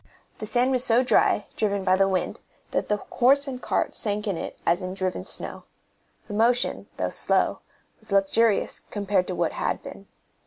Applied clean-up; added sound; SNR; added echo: none; none; none; none.